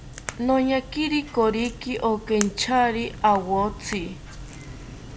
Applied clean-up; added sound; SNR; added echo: none; Crack / Crackle; 13 dB; none.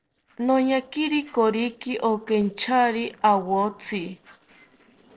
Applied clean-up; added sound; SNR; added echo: neural separator model SepFormer DNS4.